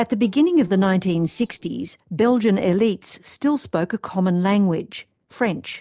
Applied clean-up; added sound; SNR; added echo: neural separator model SepFormer DNS4.